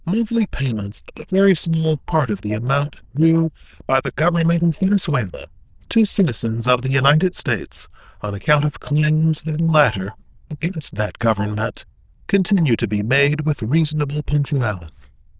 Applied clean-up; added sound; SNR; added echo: neural diffusion model UNIVERSE++.